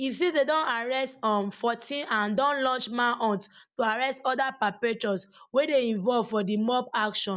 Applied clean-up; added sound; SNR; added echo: none; none; none; none.